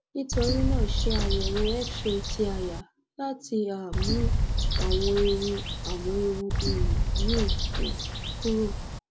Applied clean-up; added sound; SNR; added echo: none; Bird; -4 dB; none.